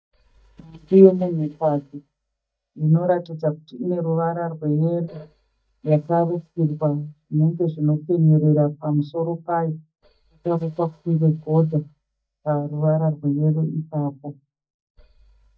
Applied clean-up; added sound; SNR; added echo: neural mask model DeepFilterNet 3.